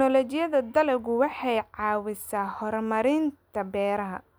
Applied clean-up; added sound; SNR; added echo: none; none; none; none.